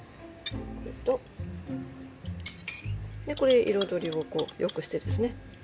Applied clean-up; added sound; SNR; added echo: none; none; none; none.